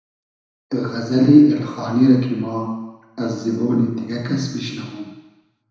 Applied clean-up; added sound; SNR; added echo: none; none; none; reverberation time 1.0 s.